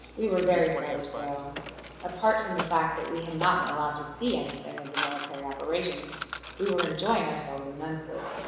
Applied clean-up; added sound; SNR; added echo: none; Mechanisms; 9 dB; reverberation time 1.0 s.